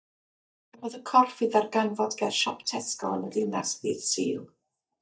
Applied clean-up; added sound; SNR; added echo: neural mask model DeepFilterNet 3.